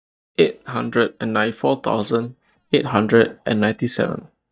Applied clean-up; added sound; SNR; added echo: neural mask model DeepFilterNet 3.